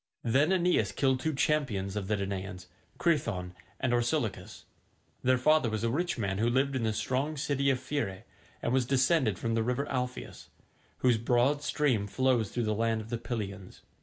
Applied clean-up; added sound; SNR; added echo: none; none; none; none.